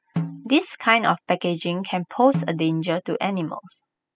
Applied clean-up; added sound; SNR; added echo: classical method spectral subtraction.